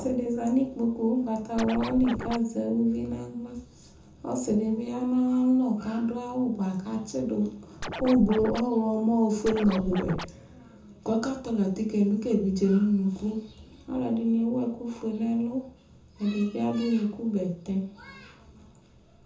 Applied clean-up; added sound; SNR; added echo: none; Scratching (performance technique); 7 dB; reverberation time 0.6 s.